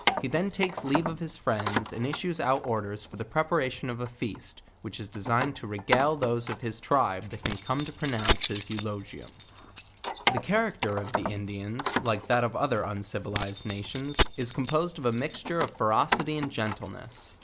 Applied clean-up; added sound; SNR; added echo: none; Keys jangling + Keys jangling; 2 dB; none.